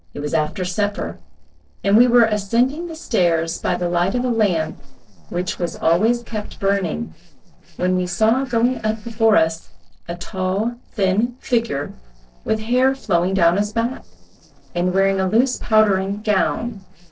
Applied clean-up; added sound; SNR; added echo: neural separator model SepFormer DNS4.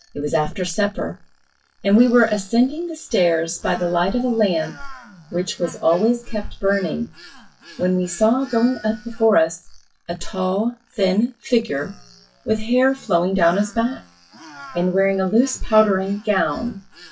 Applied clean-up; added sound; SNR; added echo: classical method WPE with log-MMSE.